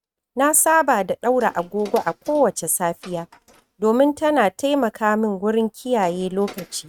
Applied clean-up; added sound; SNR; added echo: neural mask model RNNoise.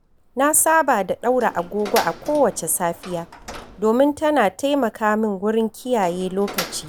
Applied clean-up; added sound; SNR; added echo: none; Door; 16 dB; none.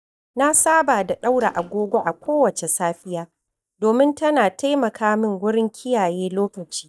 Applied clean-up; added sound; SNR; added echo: neural mask model DeepFilterNet 3.